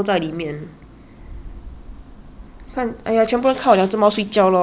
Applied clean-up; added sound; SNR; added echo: none; Boom; 19 dB; none.